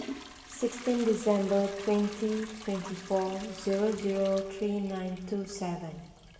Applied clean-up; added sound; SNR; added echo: none; Trickle, dribble / Toilet flush / Hiss; 16 dB; reverberation time 1.3 s.